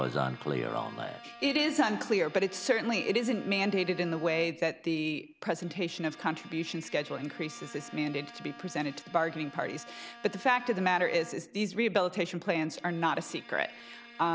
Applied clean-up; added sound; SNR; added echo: none; Bowed string instrument; 19 dB; none.